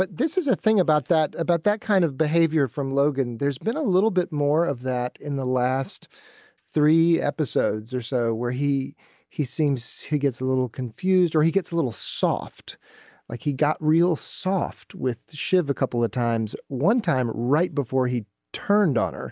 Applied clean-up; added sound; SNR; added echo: none; none; none; none.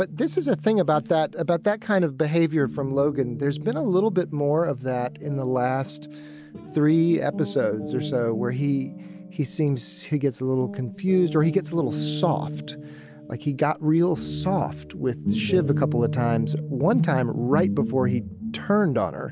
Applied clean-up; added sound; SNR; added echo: none; Guitar; 8 dB; none.